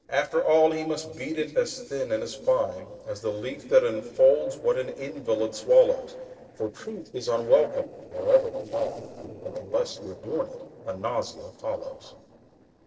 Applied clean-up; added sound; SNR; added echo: neural separator model SepFormer DNS4.